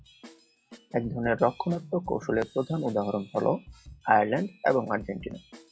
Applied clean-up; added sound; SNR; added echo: classical method log-MMSE.